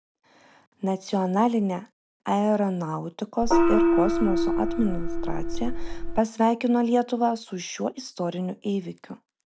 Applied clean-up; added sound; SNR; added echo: none; Gong; -4 dB; none.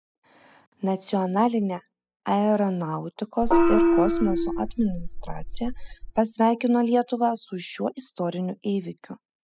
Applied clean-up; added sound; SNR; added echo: classical method spectral subtraction.